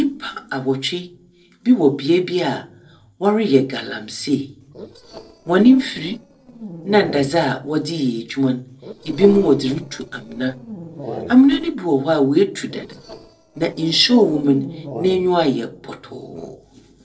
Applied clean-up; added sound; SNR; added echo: neural separator model SepFormer DNS4.